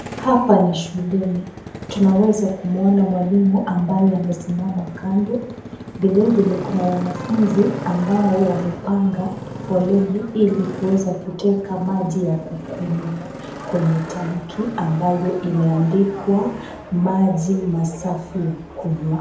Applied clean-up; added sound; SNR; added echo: none; Motorcycle; 13 dB; reverberation time 0.7 s.